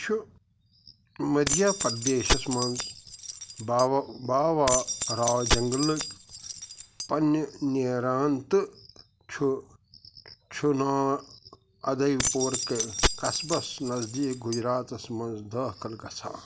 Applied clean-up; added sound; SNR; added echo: none; Keys jangling; 2 dB; none.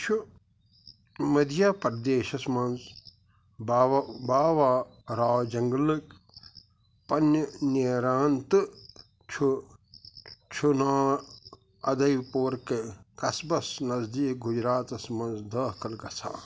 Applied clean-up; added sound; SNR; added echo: none; none; none; none.